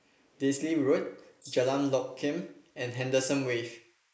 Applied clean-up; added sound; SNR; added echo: neural mask model Resemble Enhance denoiser.